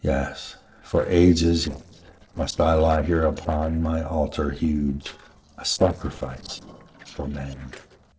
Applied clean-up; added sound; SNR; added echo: neural separator model SepFormer DNS4.